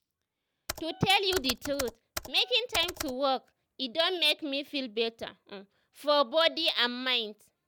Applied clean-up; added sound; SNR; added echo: none; Computer keyboard; 11 dB; none.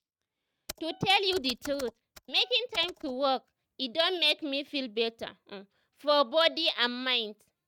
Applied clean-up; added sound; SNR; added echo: neural mask model RNNoise.